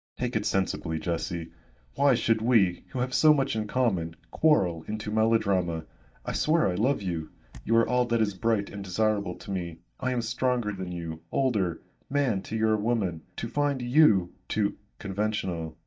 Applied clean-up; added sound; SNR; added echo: neural mask model DeepFilterNet 3.